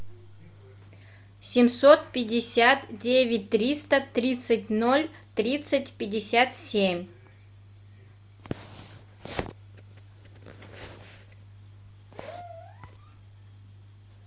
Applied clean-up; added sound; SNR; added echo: none; none; none; none.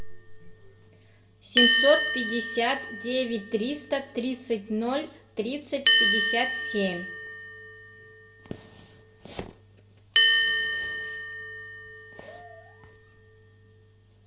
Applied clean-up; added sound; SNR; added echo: none; Bell; -3 dB; reverberation time 0.6 s.